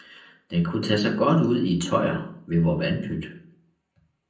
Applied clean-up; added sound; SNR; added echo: none; none; none; reverberation time 0.6 s.